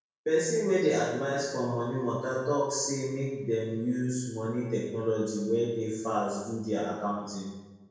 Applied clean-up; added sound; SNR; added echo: none; none; none; reverberation time 1.0 s.